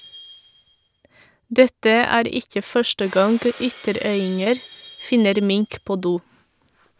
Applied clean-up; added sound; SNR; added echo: none; Shatter; 20 dB; none.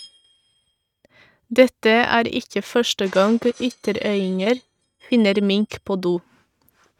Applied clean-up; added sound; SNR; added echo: neural mask model RNNoise.